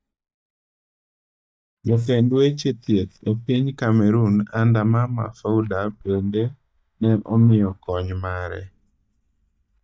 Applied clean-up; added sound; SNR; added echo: neural mask model DeepFilterNet 3.